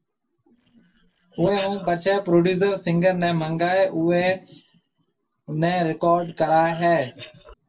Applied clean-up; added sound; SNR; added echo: neural separator model SepFormer DNS4.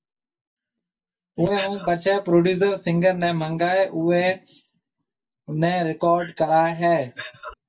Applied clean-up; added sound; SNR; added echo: neural mask model DeepFilterNet 3.